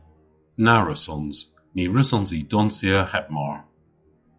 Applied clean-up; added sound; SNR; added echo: classical method log-MMSE.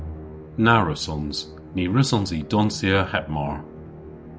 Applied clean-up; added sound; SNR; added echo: none; Musical instrument; 15 dB; none.